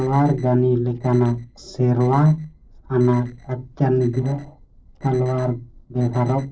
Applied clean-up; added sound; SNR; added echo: neural separator model SepFormer DNS4.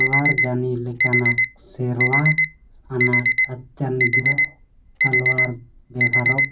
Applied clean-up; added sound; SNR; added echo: none; Alarm; -4 dB; reverberation time 0.4 s.